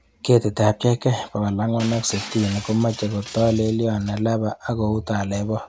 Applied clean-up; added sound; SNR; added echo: none; Shatter; 16 dB; none.